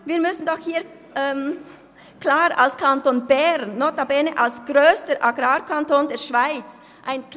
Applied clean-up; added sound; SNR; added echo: none; none; none; none.